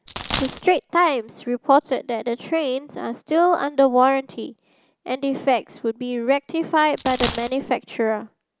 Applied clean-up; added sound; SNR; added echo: none; Coin (dropping); 8 dB; none.